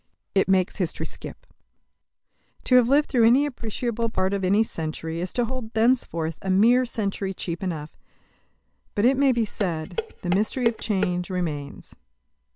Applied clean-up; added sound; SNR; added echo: none; Dishes, pots, and pans; 9 dB; none.